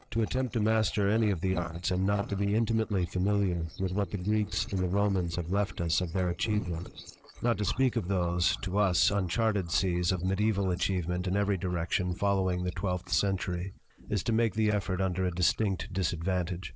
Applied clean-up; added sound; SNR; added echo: neural separator model SepFormer DNS4.